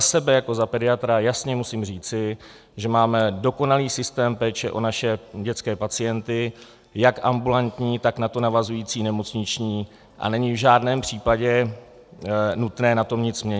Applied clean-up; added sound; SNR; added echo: none; none; none; none.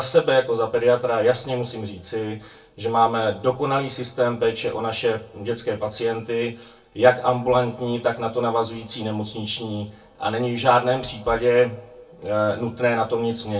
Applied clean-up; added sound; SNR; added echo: none; none; none; reverberation time 0.2 s.